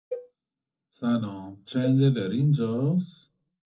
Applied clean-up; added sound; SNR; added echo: none; Cowbell; 17 dB; reverberation time 0.3 s.